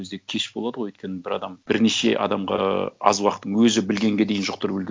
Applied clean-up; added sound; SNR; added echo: none; none; none; none.